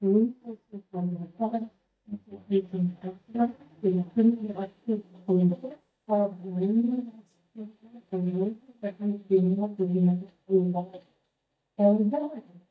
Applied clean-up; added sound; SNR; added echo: neural mask model DeepFilterNet 3.